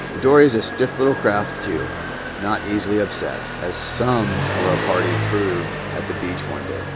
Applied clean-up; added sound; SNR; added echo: none; Motorcycle; 5 dB; none.